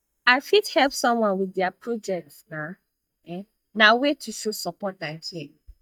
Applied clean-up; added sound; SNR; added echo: neural mask model DeepFilterNet 3.